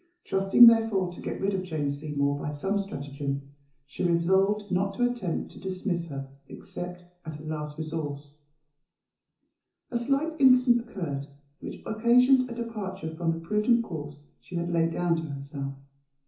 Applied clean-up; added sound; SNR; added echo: none; none; none; reverberation time 0.6 s.